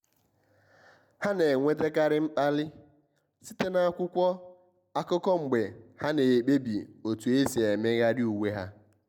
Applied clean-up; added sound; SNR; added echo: none; none; none; none.